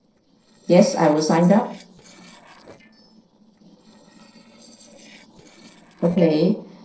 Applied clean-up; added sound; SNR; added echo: neural separator model SepFormer DNS4.